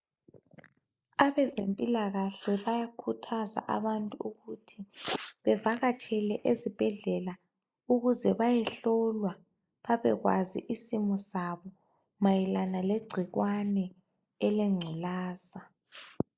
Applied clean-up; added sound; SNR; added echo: neural mask model Resemble Enhance denoiser.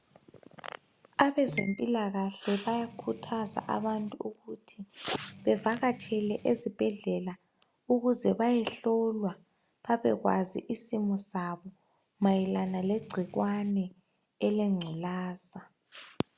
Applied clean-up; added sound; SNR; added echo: none; Strum; 19 dB; none.